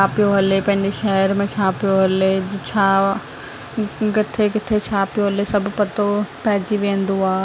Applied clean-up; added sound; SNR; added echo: none; none; none; none.